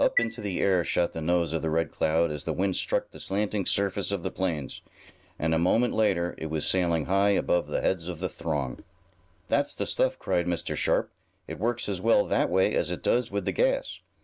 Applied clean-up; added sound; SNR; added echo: none; Chime; 11 dB; none.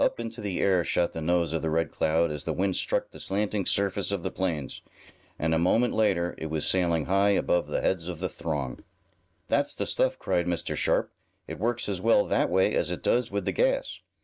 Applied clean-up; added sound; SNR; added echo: neural mask model DeepFilterNet 3.